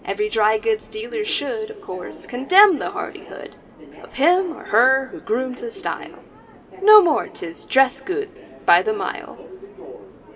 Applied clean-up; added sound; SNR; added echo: none; Subway, metro, underground; 19 dB; reverberation time 2.1 s.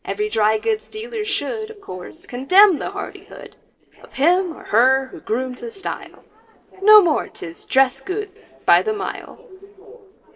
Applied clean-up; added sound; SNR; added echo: neural separator model SepFormer DNS4.